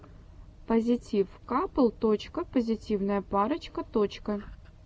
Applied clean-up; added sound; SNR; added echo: none; none; none; none.